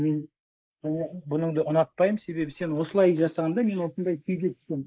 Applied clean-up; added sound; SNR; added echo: neural mask model Resemble Enhance denoiser.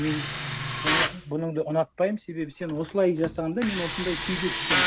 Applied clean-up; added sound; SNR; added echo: none; Tools; 1 dB; none.